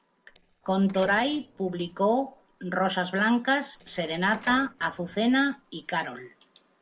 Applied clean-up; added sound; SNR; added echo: neural separator model SepFormer DNS4.